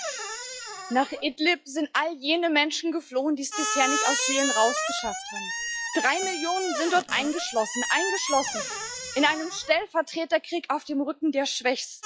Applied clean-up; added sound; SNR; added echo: classical method log-MMSE.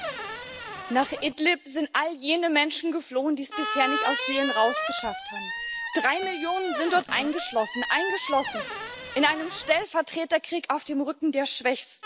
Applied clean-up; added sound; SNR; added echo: none; Squeak; 5 dB; none.